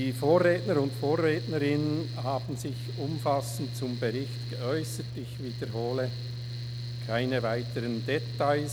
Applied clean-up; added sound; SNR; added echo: none; Mechanical fan; 5 dB; none.